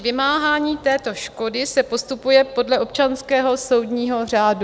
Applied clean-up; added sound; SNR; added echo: none; none; none; none.